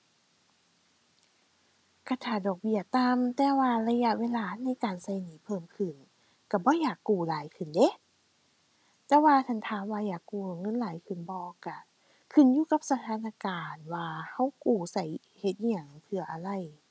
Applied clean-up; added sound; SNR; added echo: none; none; none; none.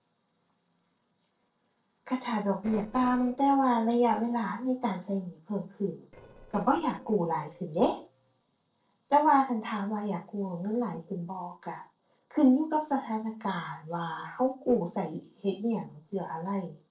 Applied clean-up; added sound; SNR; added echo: neural separator model SepFormer DNS4.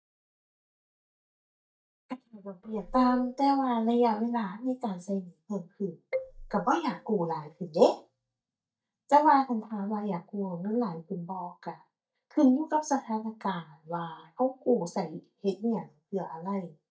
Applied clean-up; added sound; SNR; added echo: neural mask model DeepFilterNet 3.